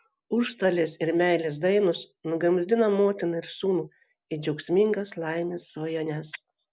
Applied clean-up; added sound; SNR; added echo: none; none; none; none.